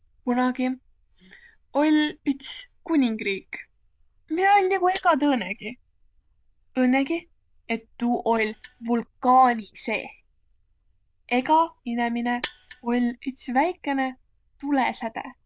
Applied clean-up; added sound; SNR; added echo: neural diffusion model UNIVERSE++.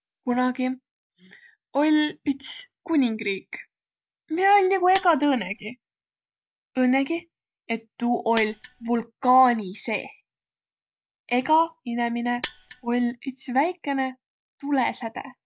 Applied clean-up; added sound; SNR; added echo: none; Mechanisms; 14 dB; none.